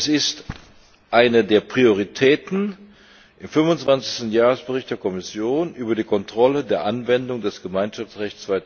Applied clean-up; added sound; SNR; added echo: none; none; none; none.